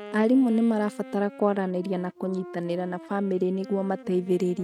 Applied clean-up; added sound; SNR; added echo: neural mask model RNNoise.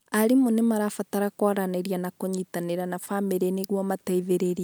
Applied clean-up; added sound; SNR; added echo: none; none; none; none.